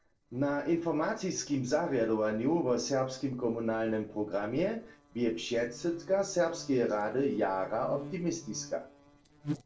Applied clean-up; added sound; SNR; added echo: neural separator model SepFormer DNS4.